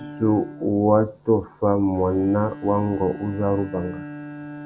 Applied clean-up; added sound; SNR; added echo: none; Bowed string instrument; 15 dB; none.